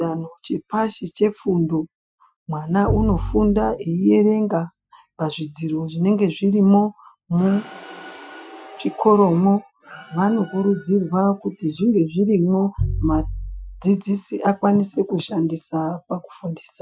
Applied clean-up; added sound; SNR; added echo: classical method Wiener filter.